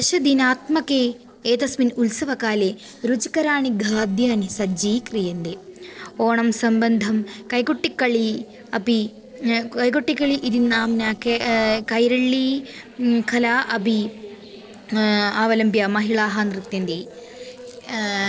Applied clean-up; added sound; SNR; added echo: neural separator model SepFormer DNS4.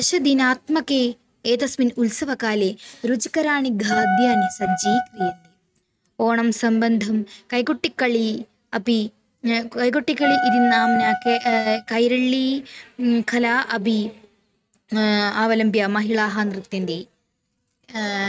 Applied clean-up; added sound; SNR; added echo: neural mask model RNNoise.